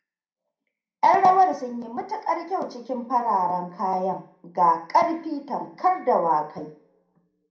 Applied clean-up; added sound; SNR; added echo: none; none; none; reverberation time 0.5 s.